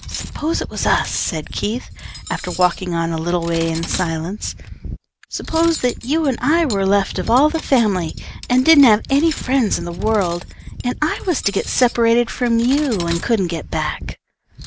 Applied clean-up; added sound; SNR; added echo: none; Cutlery, silverware; 12 dB; none.